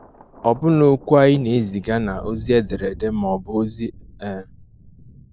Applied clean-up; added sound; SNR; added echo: none; Thunder; 18 dB; none.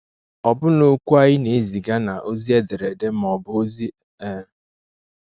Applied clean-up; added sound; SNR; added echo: none; none; none; none.